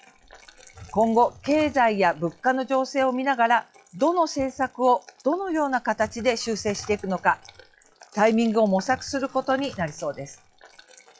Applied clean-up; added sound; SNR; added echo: classical method log-MMSE.